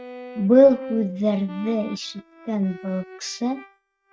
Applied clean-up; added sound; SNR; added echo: neural mask model RNNoise.